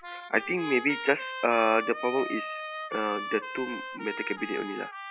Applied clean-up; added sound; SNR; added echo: classical method Wiener filter.